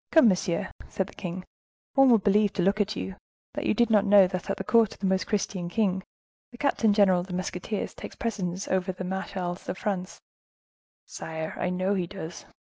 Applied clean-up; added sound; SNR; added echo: none; none; none; none.